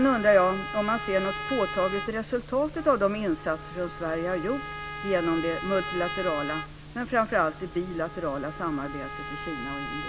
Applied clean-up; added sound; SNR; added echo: none; Trumpet; 10 dB; none.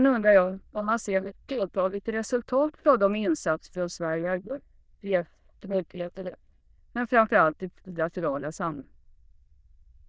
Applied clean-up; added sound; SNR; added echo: neural diffusion model UNIVERSE++.